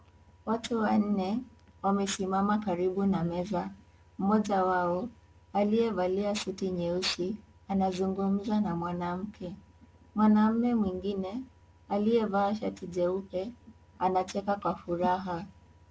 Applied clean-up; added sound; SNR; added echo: none; none; none; none.